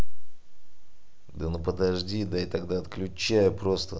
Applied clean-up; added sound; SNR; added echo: none; none; none; none.